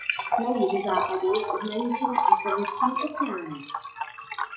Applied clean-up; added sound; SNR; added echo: classical method WPE with log-MMSE.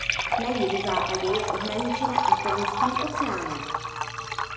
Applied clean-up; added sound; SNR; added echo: none; Liquid; -3 dB; reverberation time 0.9 s.